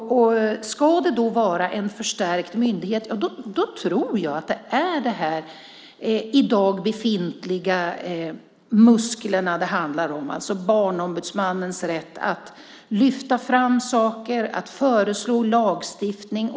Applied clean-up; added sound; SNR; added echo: none; none; none; none.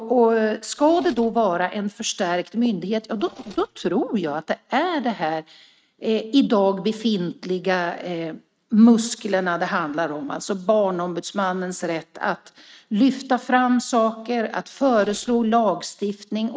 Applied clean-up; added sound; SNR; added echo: neural mask model RNNoise.